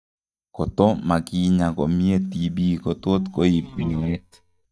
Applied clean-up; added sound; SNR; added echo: neural mask model DeepFilterNet 3.